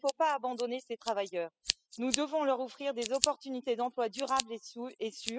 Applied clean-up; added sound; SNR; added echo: classical method spectral subtraction.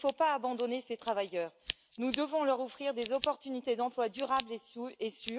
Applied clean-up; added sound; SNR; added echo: none; Scissors; 7 dB; none.